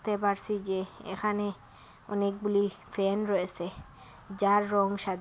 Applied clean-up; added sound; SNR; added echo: none; none; none; none.